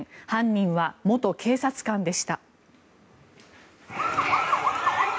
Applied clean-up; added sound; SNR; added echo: none; none; none; none.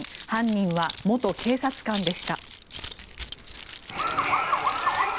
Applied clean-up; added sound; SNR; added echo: none; Keys jangling; 6 dB; none.